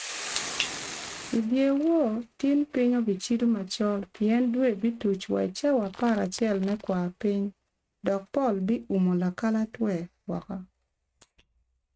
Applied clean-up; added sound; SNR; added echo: neural mask model RNNoise.